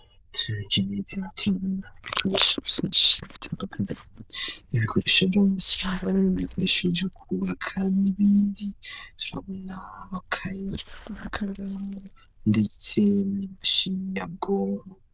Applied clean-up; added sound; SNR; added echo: neural diffusion model UNIVERSE++.